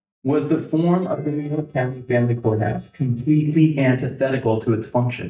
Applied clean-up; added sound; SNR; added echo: neural mask model DeepFilterNet 3.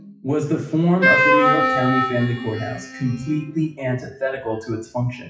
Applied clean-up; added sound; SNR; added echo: classical method WPE with log-MMSE.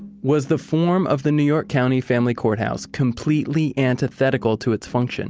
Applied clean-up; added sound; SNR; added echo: none; none; none; none.